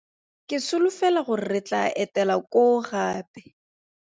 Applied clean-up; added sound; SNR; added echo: none; none; none; none.